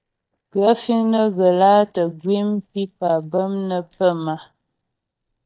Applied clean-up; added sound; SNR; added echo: neural mask model DeepFilterNet 3.